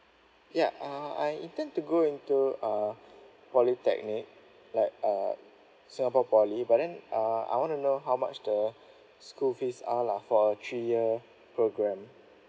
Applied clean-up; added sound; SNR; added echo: none; none; none; none.